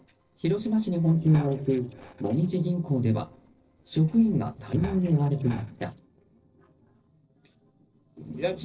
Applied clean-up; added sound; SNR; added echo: neural separator model SepFormer DNS4.